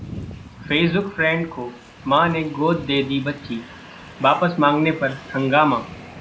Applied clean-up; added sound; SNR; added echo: none; Train; 16 dB; none.